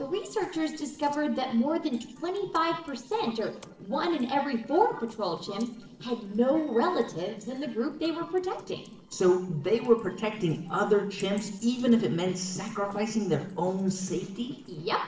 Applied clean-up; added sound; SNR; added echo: neural separator model SepFormer DNS4.